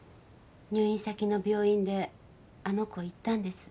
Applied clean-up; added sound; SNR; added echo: none; none; none; none.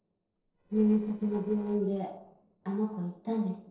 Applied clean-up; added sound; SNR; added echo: neural separator model SepFormer DNS4.